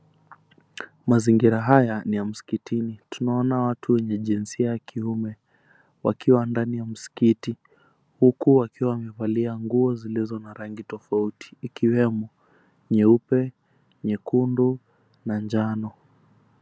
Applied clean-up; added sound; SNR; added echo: none; none; none; none.